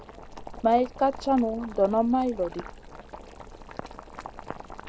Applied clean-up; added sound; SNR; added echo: none; Boiling; 14 dB; none.